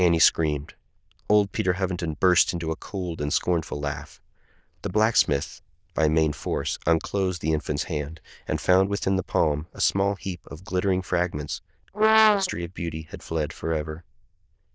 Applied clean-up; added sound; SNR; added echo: neural diffusion model UNIVERSE++.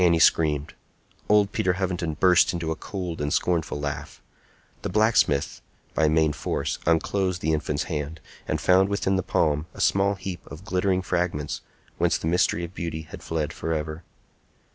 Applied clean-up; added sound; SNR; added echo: none; none; none; none.